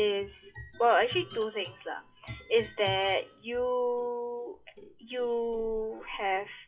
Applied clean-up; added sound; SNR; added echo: classical method WPE with log-MMSE.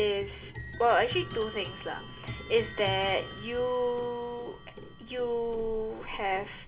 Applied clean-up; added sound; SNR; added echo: none; Clock; 11 dB; reverberation time 0.2 s.